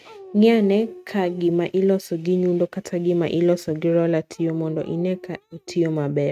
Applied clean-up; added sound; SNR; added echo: neural mask model RNNoise.